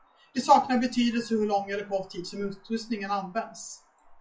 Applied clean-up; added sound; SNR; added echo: classical method WPE with log-MMSE.